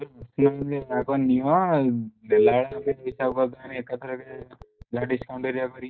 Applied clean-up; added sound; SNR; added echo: neural mask model DeepFilterNet 3.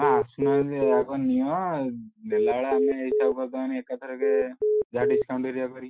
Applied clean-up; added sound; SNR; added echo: classical method Wiener filter.